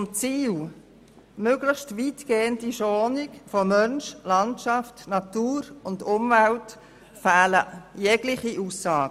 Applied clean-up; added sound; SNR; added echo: none; none; none; none.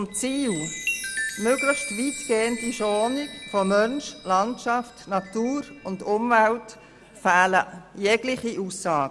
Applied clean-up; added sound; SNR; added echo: none; Chime; 11 dB; none.